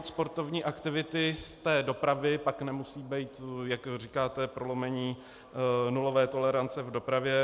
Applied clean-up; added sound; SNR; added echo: none; none; none; none.